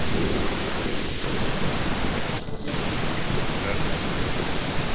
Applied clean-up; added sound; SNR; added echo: neural separator model SepFormer DNS4.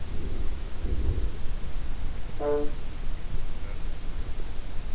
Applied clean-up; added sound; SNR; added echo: none; Brass instrument; 11 dB; none.